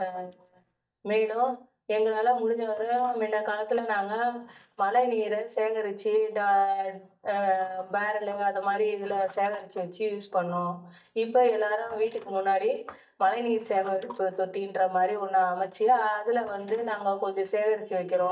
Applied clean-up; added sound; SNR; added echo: neural mask model DeepFilterNet 3.